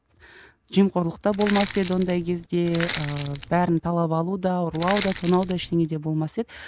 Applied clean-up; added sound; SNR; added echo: none; Crushing; 11 dB; none.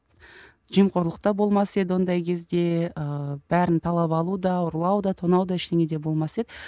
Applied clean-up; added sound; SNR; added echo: none; none; none; none.